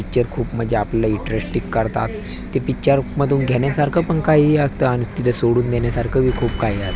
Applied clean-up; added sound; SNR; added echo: none; Bus; 9 dB; none.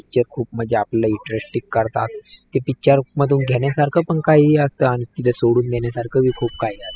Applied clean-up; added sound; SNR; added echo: classical method spectral subtraction.